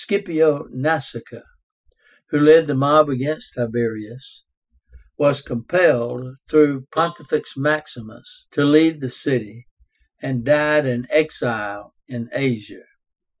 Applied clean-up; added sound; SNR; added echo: classical method Wiener filter.